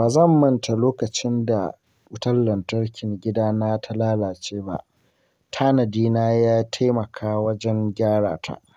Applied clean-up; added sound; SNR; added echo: none; none; none; none.